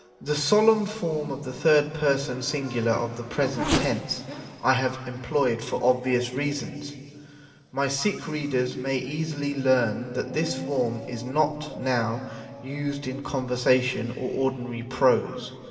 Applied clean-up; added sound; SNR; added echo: none; Race car, auto racing / Accelerating, revving, vroom; 13 dB; reverberation time 2.5 s.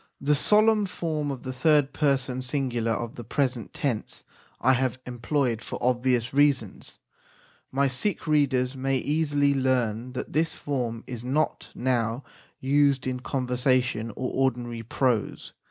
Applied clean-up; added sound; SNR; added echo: none; none; none; none.